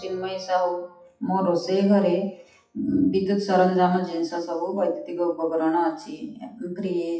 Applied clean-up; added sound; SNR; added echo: classical method WPE with log-MMSE.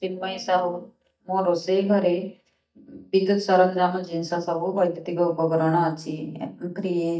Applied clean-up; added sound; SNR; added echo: neural mask model DeepFilterNet 3.